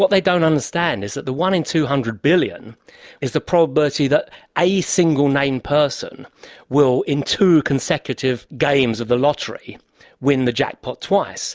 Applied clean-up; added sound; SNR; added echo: none; none; none; none.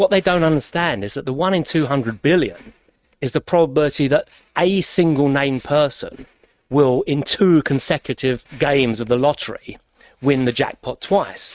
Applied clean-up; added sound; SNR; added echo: neural mask model RNNoise.